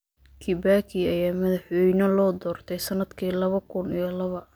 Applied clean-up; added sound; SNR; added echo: none; none; none; none.